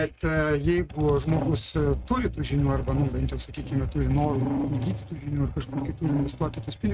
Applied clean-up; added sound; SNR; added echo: neural mask model RNNoise.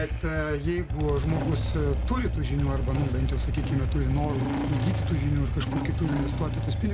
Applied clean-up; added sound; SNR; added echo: none; Engine starting / Motorcycle; -2 dB; none.